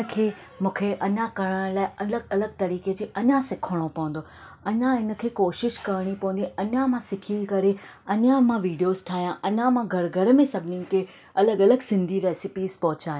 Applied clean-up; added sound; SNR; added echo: none; none; none; none.